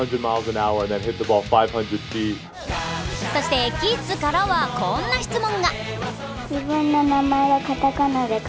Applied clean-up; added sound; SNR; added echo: none; none; none; none.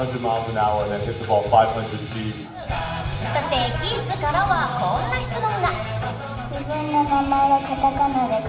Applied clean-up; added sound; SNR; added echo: none; none; none; reverberation time 1.0 s.